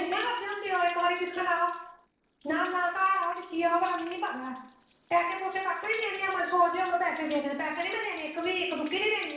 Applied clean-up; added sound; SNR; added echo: neural separator model SepFormer DNS4.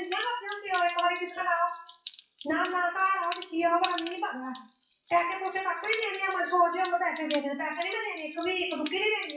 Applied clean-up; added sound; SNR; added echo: classical method WPE with log-MMSE.